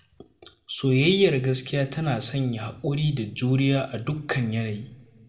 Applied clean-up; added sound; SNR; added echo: none; none; none; reverberation time 1.0 s.